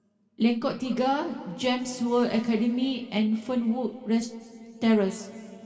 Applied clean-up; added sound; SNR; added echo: none; none; none; reverberation time 2.3 s.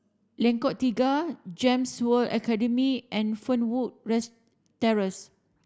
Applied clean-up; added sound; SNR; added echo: none; none; none; none.